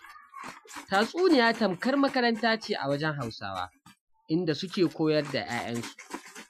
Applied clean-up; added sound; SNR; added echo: classical method Wiener filter.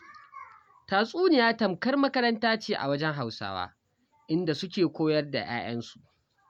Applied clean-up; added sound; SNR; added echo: none; none; none; none.